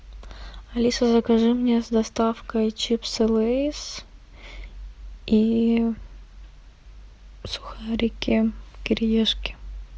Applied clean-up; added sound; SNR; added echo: none; none; none; none.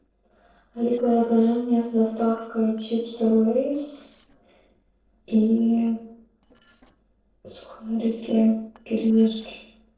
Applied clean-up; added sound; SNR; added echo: neural separator model SepFormer DNS4.